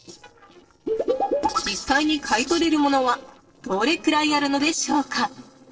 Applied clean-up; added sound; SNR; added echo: neural separator model SepFormer DNS4.